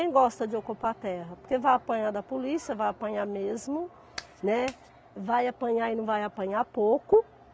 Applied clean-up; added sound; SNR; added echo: none; Clapping; 17 dB; none.